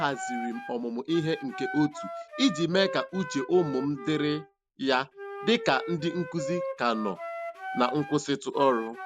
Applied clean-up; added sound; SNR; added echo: none; Wind instrument, woodwind instrument; 10 dB; none.